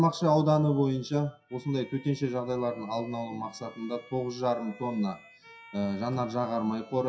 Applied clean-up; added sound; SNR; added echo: classical method WPE with log-MMSE.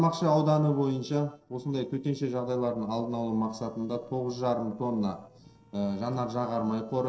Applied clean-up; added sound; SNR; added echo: neural separator model SepFormer DNS4.